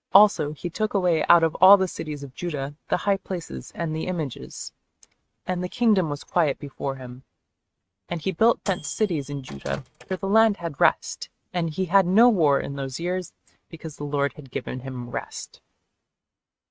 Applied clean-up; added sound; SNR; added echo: neural mask model RNNoise.